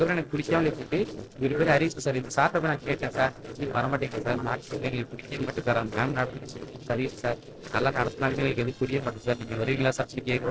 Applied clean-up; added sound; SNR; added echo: neural separator model SepFormer DNS4.